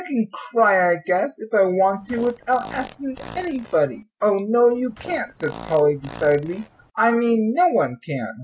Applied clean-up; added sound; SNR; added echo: none; Fart; 17 dB; none.